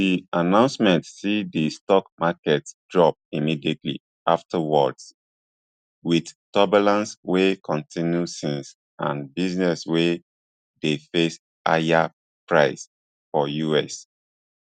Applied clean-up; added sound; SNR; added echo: none; none; none; none.